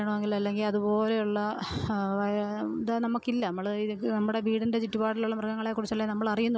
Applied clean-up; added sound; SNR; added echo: none; none; none; none.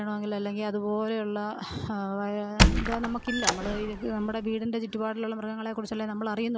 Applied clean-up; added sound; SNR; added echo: none; Squeak; -4 dB; none.